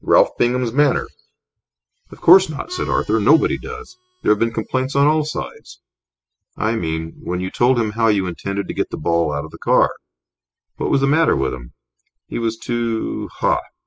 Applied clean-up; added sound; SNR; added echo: classical method spectral subtraction.